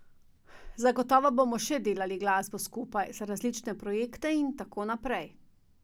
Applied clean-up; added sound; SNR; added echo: none; none; none; none.